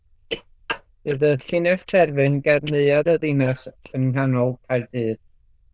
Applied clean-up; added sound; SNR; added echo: neural diffusion model UNIVERSE++.